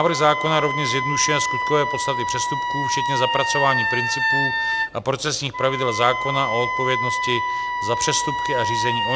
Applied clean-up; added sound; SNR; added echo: none; Wind instrument, woodwind instrument; 0 dB; none.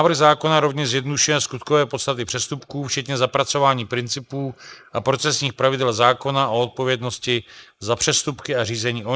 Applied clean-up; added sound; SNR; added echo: neural mask model Resemble Enhance denoiser.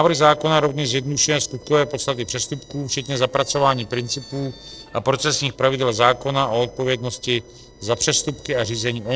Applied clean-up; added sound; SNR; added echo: neural separator model SepFormer DNS4.